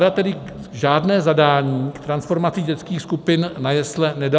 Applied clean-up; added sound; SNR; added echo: none; none; none; none.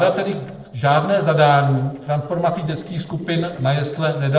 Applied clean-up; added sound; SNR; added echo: neural separator model SepFormer DNS4.